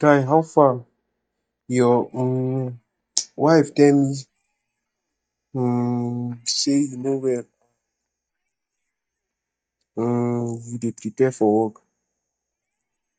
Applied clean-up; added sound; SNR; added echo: neural mask model DeepFilterNet 3.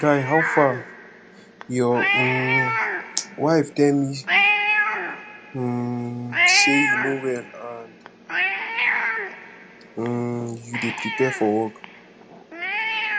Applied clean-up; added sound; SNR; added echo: none; Cat; 0 dB; none.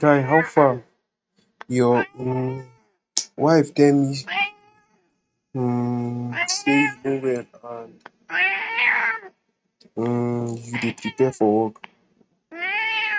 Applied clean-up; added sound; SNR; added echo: neural mask model RNNoise.